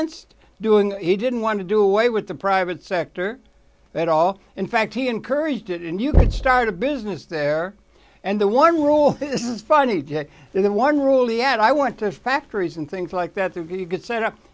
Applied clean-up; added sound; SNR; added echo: none; Knock / Wood; 3 dB; none.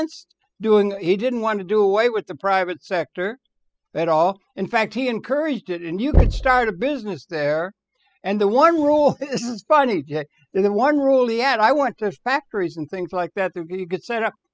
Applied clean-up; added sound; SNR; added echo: classical method spectral subtraction.